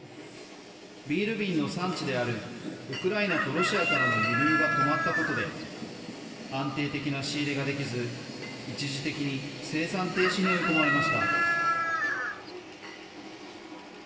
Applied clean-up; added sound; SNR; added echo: none; Chicken, rooster; -4 dB; reverberation time 2.5 s.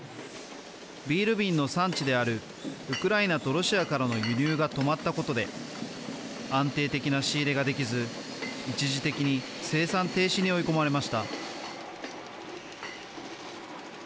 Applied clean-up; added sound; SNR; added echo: none; none; none; none.